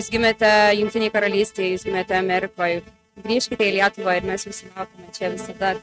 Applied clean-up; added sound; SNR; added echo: neural mask model RNNoise.